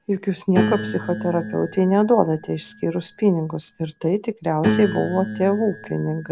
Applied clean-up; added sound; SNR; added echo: none; Piano; 7 dB; none.